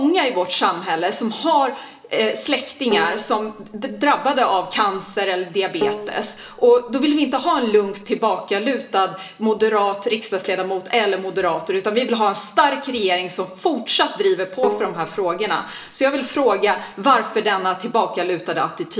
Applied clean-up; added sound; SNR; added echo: none; Bowed string instrument; 11 dB; reverberation time 0.6 s.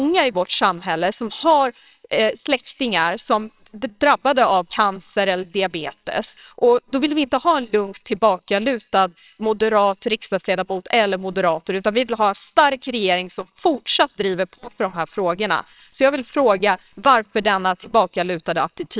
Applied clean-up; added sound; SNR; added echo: neural separator model SepFormer WHAMR!.